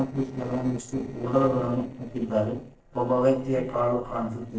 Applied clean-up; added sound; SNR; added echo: neural separator model SepFormer DNS4.